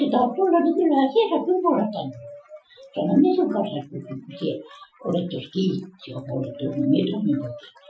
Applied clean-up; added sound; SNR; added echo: classical method Wiener filter.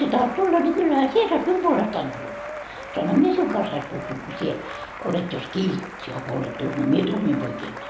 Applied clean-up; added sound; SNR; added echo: none; Chicken, rooster + Applause; 12 dB; none.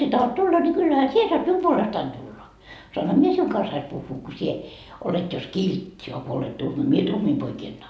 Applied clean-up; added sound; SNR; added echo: none; none; none; none.